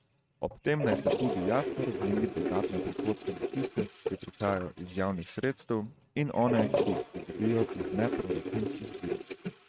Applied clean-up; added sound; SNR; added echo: neural mask model RNNoise.